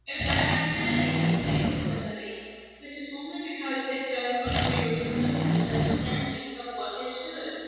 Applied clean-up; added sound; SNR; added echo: none; Accelerating, revving, vroom; -2 dB; reverberation time 2.1 s.